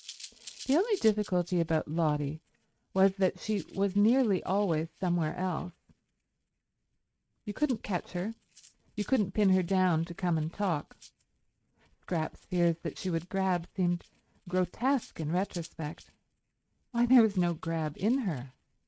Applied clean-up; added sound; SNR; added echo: neural mask model RNNoise.